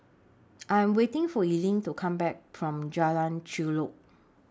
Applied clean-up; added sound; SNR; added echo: none; none; none; none.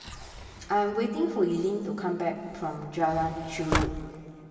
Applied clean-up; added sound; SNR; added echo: none; Sliding door; 8 dB; reverberation time 2.5 s.